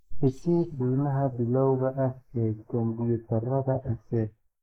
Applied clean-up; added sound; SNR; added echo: neural mask model Resemble Enhance denoiser.